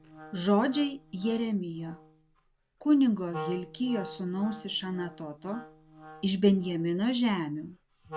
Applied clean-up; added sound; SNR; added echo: none; Wind instrument, woodwind instrument; 16 dB; none.